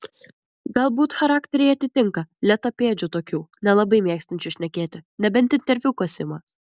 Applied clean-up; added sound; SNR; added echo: none; none; none; none.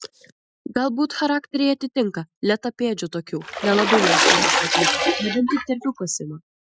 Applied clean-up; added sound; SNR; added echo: classical method Wiener filter.